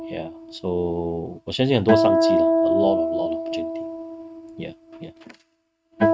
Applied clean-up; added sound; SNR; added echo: neural mask model RNNoise.